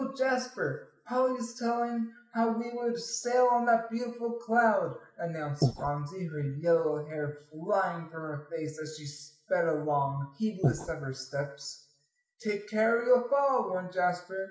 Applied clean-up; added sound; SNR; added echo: none; Breathing; -2 dB; reverberation time 0.6 s.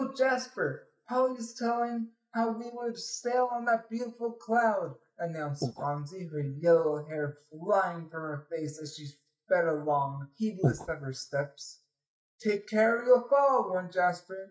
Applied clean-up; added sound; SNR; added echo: neural mask model DeepFilterNet 3.